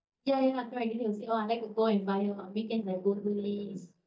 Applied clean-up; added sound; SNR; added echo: neural mask model DeepFilterNet 3.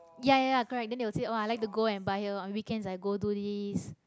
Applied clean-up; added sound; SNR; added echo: none; none; none; none.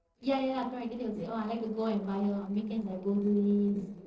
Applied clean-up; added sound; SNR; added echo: neural separator model SepFormer DNS4.